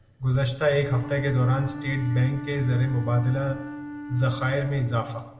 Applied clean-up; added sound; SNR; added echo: none; Wind instrument, woodwind instrument; 13 dB; reverberation time 0.9 s.